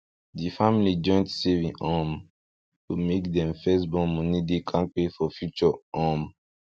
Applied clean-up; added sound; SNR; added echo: none; none; none; none.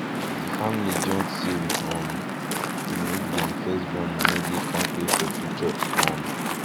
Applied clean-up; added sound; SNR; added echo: none; Waves, surf; -4 dB; none.